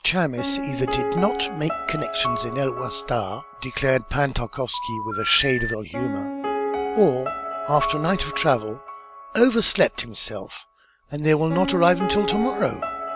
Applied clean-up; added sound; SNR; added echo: none; Piano + Telephone; 6 dB; none.